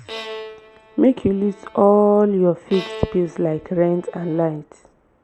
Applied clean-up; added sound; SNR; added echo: none; Bowed string instrument; 18 dB; none.